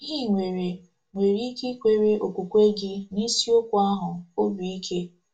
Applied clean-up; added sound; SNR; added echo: none; none; none; reverberation time 0.2 s.